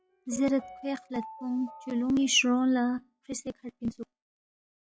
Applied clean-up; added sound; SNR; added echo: classical method log-MMSE.